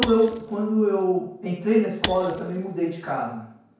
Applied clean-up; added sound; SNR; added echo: none; Shatter / Crushing; 11 dB; reverberation time 0.5 s.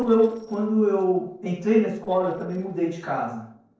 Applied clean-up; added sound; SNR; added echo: neural separator model SepFormer DNS4.